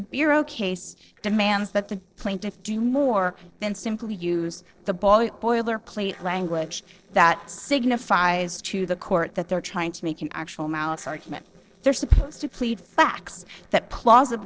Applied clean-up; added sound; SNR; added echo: neural separator model SepFormer DNS4.